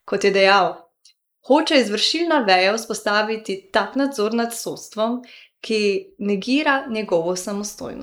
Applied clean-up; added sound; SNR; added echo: neural mask model Resemble Enhance denoiser.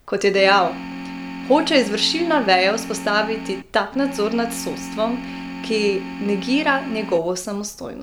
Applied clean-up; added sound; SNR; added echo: none; Organ; 10 dB; none.